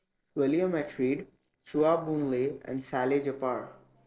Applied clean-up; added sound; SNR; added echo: neural separator model SepFormer DNS4.